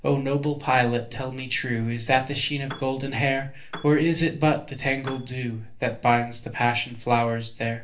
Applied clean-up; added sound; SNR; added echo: none; Piano; 15 dB; reverberation time 0.3 s.